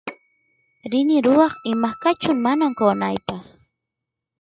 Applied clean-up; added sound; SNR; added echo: neural mask model RNNoise.